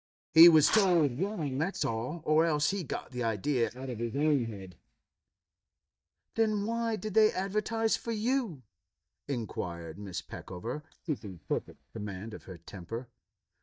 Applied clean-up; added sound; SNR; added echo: neural mask model DeepFilterNet 3.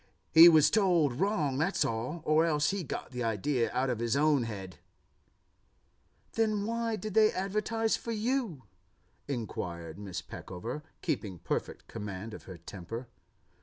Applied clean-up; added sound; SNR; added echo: none; none; none; none.